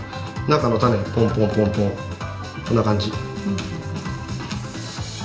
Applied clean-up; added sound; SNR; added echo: none; none; none; reverberation time 0.8 s.